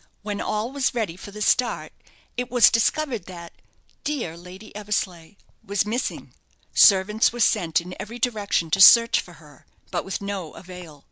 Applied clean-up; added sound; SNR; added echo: none; none; none; none.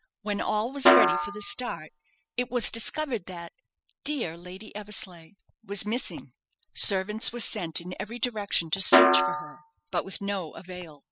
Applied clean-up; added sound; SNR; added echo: classical method spectral subtraction.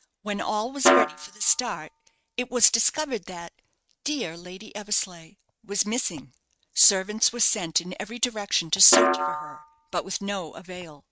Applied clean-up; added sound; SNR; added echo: neural mask model RNNoise.